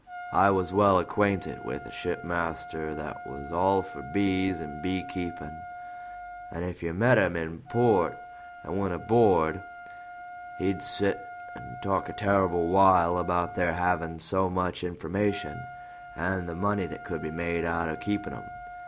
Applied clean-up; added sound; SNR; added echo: none; Trumpet; 14 dB; none.